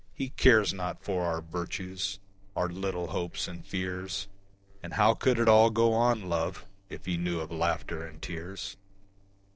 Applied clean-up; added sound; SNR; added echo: neural separator model SepFormer DNS4.